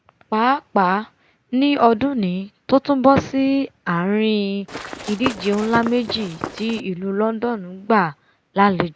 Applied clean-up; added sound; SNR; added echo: none; Run; 10 dB; none.